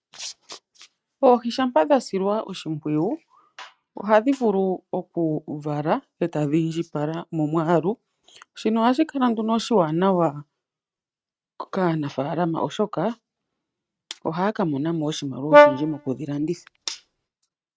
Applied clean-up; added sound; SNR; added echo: neural mask model RNNoise.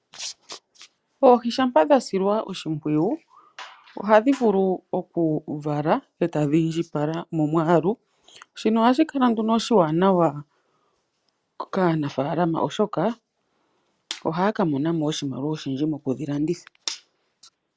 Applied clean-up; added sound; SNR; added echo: none; none; none; none.